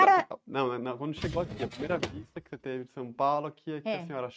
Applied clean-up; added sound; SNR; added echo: neural mask model RNNoise.